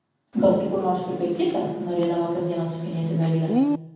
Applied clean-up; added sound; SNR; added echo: none; Bird; 7 dB; reverberation time 1.1 s.